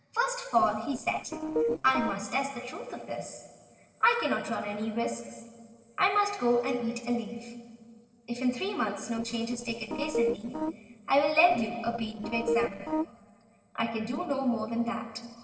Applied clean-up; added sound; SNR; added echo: neural separator model SepFormer DNS4.